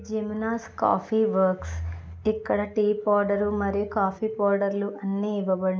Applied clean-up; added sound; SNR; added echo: none; none; none; none.